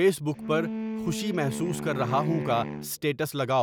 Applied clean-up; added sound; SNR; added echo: none; Wind instrument, woodwind instrument; 7 dB; none.